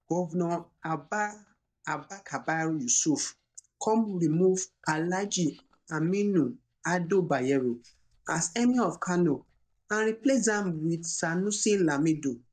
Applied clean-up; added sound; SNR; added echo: neural mask model DeepFilterNet 3.